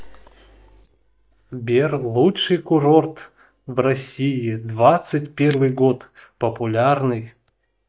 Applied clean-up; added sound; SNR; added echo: neural mask model DeepFilterNet 3.